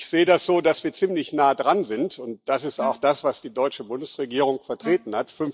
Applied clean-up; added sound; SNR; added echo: neural mask model DeepFilterNet 3.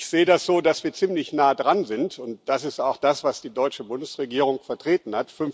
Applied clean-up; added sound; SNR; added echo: none; none; none; none.